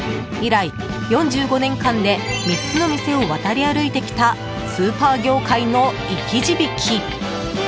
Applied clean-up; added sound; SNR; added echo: none; Electric guitar; 10 dB; none.